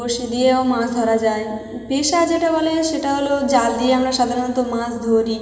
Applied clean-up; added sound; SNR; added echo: none; none; none; reverberation time 2.4 s.